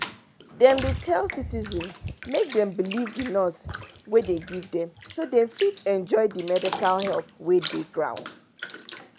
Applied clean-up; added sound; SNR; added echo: none; Bathtub (filling or washing); 11 dB; none.